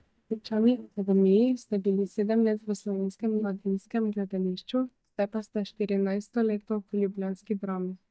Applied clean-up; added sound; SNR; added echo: neural mask model DeepFilterNet 3.